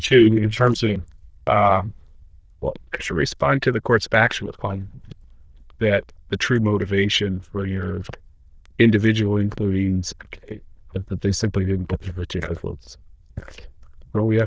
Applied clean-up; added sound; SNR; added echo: neural diffusion model UNIVERSE++.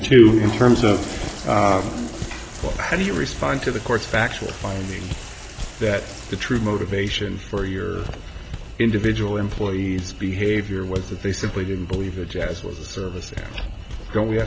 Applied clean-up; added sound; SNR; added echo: none; Toilet flush + Walk, footsteps; 13 dB; none.